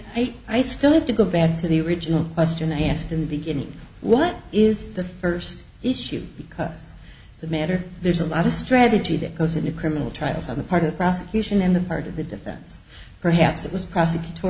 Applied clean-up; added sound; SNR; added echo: none; none; none; none.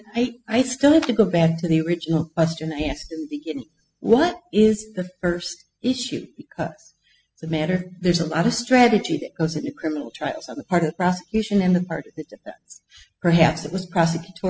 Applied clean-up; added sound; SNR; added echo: classical method spectral subtraction.